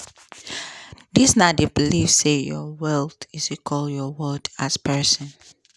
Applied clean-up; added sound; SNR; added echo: none; none; none; none.